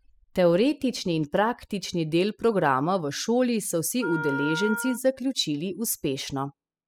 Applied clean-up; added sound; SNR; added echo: classical method spectral subtraction.